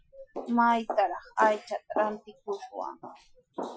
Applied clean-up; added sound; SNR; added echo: classical method Wiener filter.